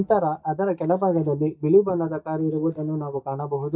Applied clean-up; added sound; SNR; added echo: neural mask model DeepFilterNet 3.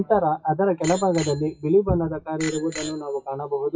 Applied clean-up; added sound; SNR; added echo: classical method WPE with log-MMSE.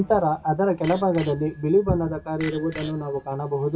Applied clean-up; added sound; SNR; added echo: none; Bicycle bell; 12 dB; reverberation time 0.2 s.